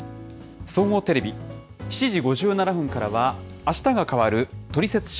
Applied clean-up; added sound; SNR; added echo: none; none; none; none.